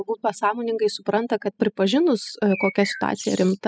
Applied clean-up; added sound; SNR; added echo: classical method spectral subtraction.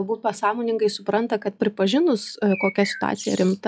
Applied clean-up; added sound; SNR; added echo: classical method log-MMSE.